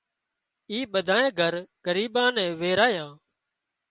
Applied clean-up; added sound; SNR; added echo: none; none; none; none.